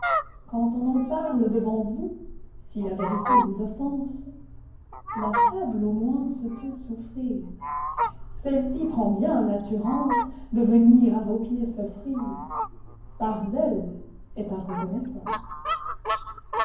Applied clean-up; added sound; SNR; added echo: none; Fowl; 5 dB; reverberation time 0.9 s.